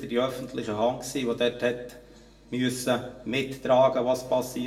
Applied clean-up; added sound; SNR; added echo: none; none; none; reverberation time 0.5 s.